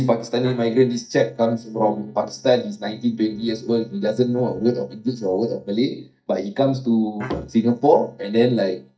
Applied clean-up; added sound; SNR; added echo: neural mask model DeepFilterNet 3.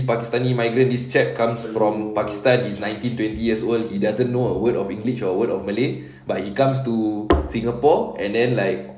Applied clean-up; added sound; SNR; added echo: none; none; none; none.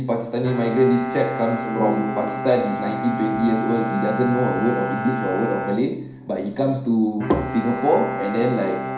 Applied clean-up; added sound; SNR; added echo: none; Bowed string instrument; 7 dB; reverberation time 0.5 s.